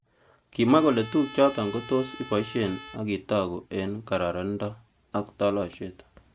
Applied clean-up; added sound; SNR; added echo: none; Trumpet; 16 dB; none.